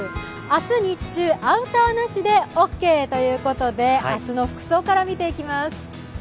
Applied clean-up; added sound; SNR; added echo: none; none; none; none.